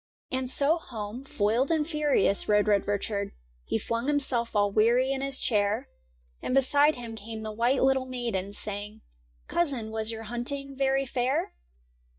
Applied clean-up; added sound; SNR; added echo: neural mask model DeepFilterNet 3.